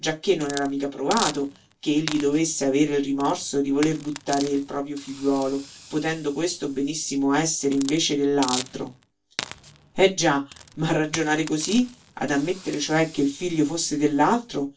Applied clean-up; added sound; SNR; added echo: none; Hiss; 15 dB; reverberation time 0.2 s.